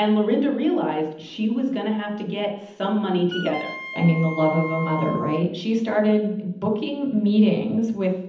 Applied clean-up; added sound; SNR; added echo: none; Wind instrument, woodwind instrument; 11 dB; reverberation time 0.8 s.